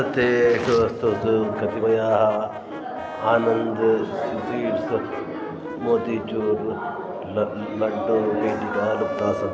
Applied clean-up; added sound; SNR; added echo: none; Brass instrument; 15 dB; none.